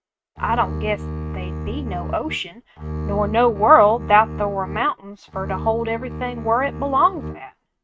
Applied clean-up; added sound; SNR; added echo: neural mask model RNNoise.